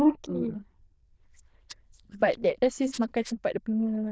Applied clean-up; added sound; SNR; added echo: neural diffusion model UNIVERSE++.